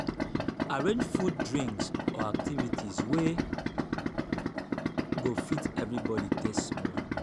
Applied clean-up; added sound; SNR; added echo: none; Idling; -3 dB; none.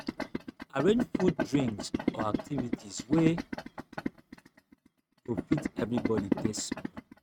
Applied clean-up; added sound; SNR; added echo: neural mask model RNNoise.